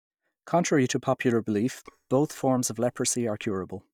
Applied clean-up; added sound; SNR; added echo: neural mask model DeepFilterNet 3.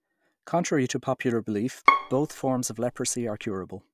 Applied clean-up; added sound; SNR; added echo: none; Bowed string instrument; -1 dB; none.